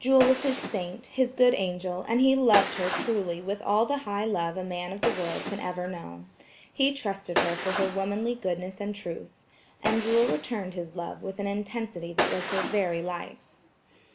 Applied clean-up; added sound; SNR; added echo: none; Gunshot, gunfire; 8 dB; none.